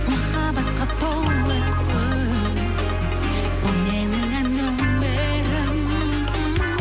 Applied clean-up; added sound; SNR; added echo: none; Liquid + Alarm; 19 dB; none.